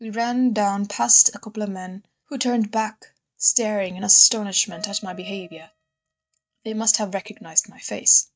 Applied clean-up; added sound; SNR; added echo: neural mask model RNNoise.